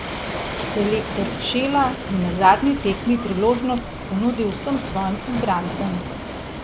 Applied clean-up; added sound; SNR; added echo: none; Waves, surf; 7 dB; none.